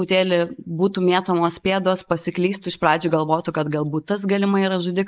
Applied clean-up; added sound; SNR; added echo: neural mask model Resemble Enhance denoiser.